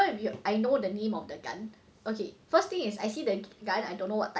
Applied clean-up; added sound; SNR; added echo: none; none; none; none.